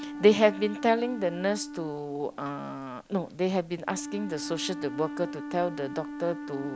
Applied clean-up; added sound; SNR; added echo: none; Wind instrument, woodwind instrument; 10 dB; none.